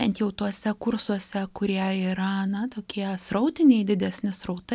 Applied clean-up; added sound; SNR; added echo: none; none; none; none.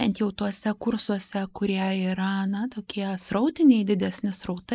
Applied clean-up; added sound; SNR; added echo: neural mask model Resemble Enhance denoiser.